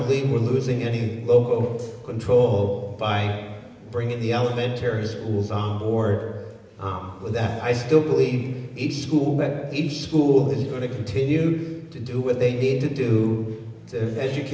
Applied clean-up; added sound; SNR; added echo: none; none; none; none.